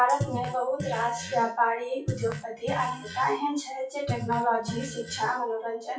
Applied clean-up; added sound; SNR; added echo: classical method WPE with log-MMSE.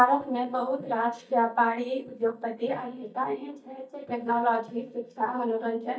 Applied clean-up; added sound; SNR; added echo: neural mask model DeepFilterNet 3.